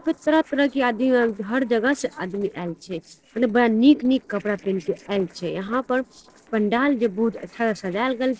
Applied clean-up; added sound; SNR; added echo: neural separator model SepFormer DNS4.